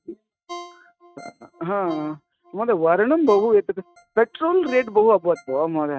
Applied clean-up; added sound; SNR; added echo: neural mask model RNNoise.